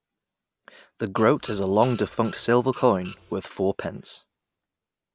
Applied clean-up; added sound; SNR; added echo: none; Printer; 18 dB; none.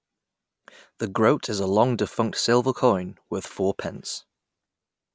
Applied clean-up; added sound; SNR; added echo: none; none; none; none.